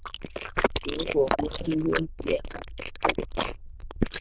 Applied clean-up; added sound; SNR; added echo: neural diffusion model UNIVERSE++.